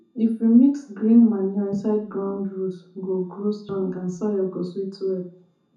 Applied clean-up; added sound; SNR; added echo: none; none; none; reverberation time 0.6 s.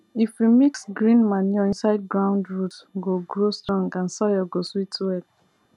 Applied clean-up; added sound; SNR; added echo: none; none; none; none.